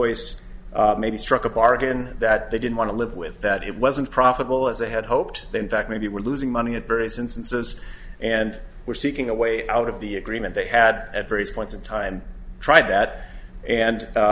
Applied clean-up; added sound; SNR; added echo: none; none; none; none.